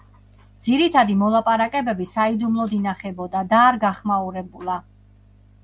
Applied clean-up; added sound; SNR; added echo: none; none; none; none.